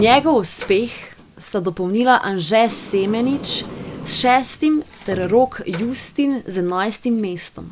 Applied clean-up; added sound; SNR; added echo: none; Sliding door; 17 dB; none.